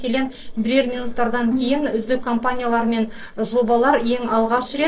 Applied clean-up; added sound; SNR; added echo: neural separator model SepFormer DNS4.